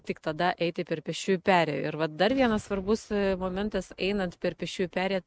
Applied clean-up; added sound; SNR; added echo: neural mask model RNNoise.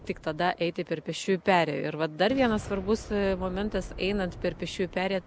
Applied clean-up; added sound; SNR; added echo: none; Boom; 15 dB; none.